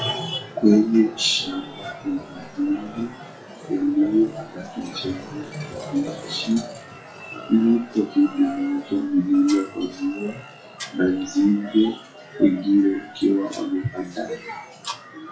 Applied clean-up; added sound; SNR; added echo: classical method WPE with log-MMSE.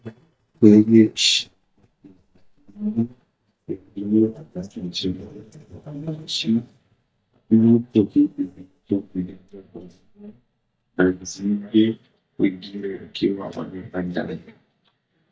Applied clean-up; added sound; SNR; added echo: neural mask model DeepFilterNet 3.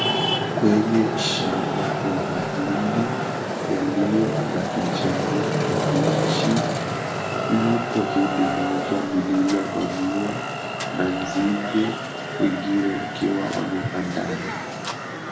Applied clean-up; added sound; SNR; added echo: none; Traffic noise, roadway noise; 0 dB; reverberation time 0.4 s.